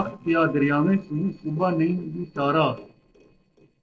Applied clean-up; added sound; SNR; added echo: neural separator model SepFormer DNS4.